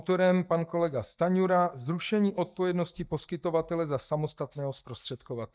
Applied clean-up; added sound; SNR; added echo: neural mask model DeepFilterNet 3.